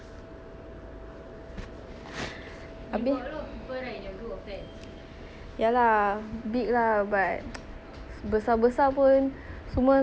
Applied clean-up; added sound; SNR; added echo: none; none; none; none.